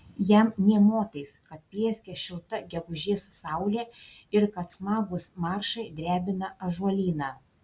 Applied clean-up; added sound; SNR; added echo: none; none; none; none.